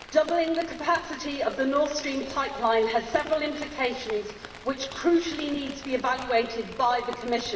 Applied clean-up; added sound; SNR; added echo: none; Rain; 16 dB; reverberation time 1.2 s.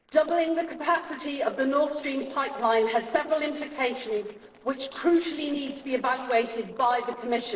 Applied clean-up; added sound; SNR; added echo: neural separator model SepFormer DNS4.